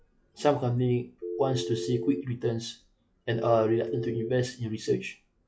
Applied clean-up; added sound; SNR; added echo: classical method log-MMSE.